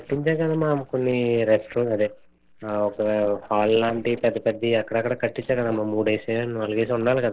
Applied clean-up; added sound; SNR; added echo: neural separator model SepFormer DNS4.